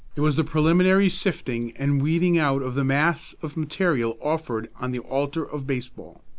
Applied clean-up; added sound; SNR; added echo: none; Squeak / Walk, footsteps; 16 dB; none.